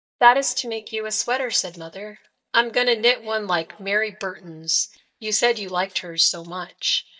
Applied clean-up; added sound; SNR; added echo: neural mask model DeepFilterNet 3.